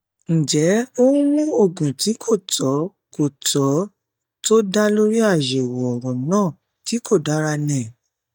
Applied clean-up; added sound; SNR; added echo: neural mask model DeepFilterNet 3.